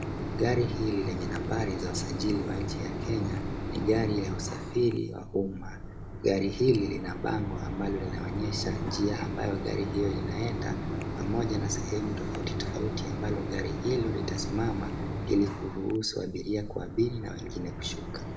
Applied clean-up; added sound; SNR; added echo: none; Mechanisms; 3 dB; reverberation time 1.1 s.